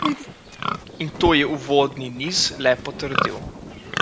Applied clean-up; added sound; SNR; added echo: none; Livestock, farm animals, working animals; 5 dB; none.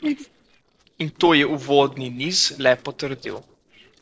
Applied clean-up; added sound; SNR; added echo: neural separator model SepFormer DNS4.